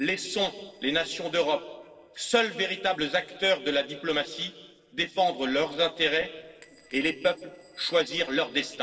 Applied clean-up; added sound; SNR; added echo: neural separator model SepFormer DNS4.